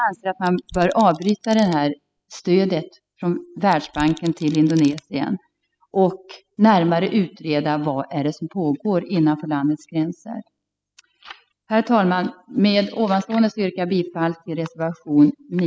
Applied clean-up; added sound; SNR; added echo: classical method spectral subtraction.